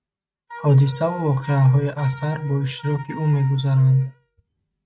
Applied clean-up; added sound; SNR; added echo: neural mask model RNNoise.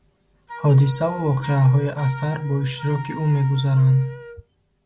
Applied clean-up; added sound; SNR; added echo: none; Wind instrument, woodwind instrument; 18 dB; none.